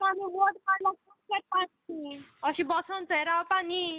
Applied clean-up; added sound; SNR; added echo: none; none; none; none.